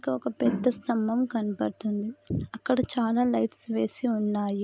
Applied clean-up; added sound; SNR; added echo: none; none; none; none.